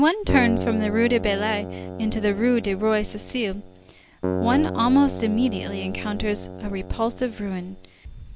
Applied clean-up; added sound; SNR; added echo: none; Keyboard (musical); 8 dB; none.